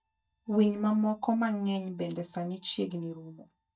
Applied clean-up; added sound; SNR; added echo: neural mask model DeepFilterNet 3.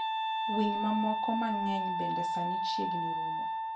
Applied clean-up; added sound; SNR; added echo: none; Wind instrument, woodwind instrument; -3 dB; reverberation time 0.3 s.